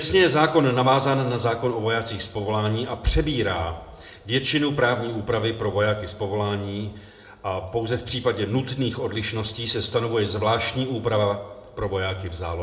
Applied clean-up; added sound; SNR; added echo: none; none; none; reverberation time 0.7 s.